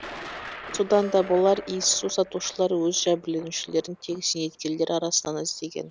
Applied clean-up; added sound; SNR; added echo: none; Acoustic guitar + Thunder; 16 dB; none.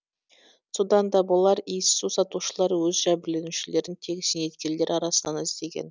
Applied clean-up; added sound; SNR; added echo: none; none; none; none.